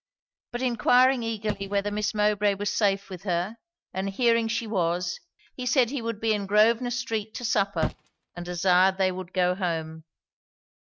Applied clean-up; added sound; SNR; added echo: neural mask model RNNoise.